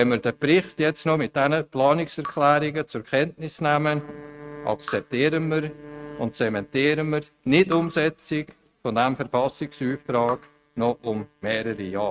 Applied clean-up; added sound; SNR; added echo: neural mask model RNNoise.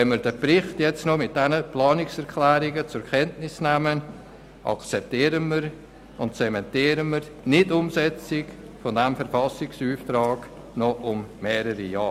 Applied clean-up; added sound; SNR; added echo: none; none; none; none.